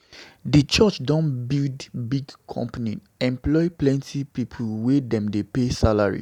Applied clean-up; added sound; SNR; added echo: none; none; none; none.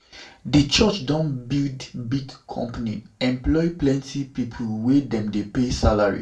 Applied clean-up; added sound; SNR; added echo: none; none; none; reverberation time 0.2 s.